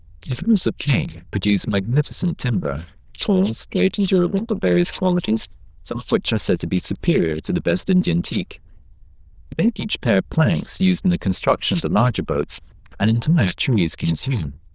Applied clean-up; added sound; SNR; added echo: neural diffusion model UNIVERSE++.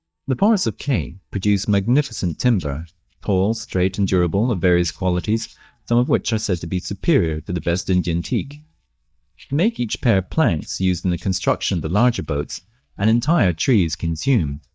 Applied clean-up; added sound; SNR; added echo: neural mask model DeepFilterNet 3.